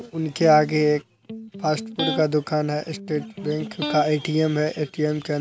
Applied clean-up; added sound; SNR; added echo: none; Electric guitar; 10 dB; none.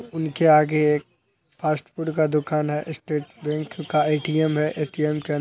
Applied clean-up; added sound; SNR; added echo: none; none; none; none.